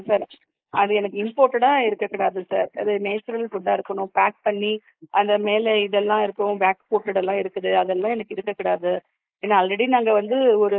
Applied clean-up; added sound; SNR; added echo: neural mask model Resemble Enhance denoiser.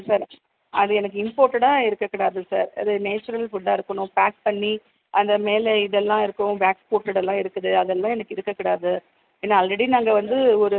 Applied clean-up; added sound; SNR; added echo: none; none; none; none.